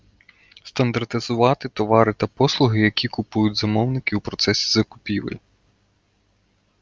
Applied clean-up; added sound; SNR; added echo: none; none; none; none.